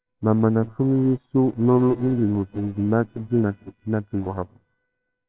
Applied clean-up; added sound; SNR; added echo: neural separator model SepFormer WHAMR!.